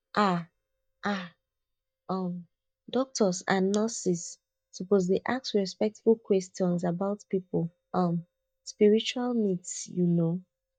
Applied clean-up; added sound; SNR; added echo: neural mask model DeepFilterNet 3.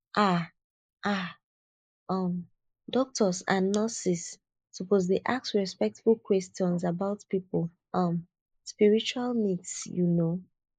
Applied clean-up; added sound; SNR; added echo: neural mask model Resemble Enhance denoiser.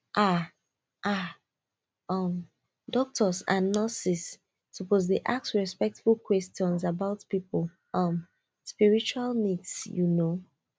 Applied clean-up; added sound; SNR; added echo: none; none; none; none.